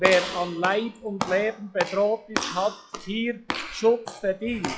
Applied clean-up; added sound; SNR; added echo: classical method log-MMSE.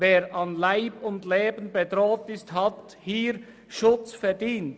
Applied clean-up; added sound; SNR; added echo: none; none; none; none.